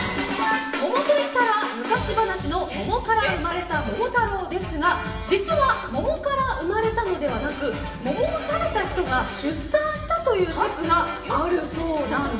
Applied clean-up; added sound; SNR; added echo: none; Tambourine; 16 dB; reverberation time 1.1 s.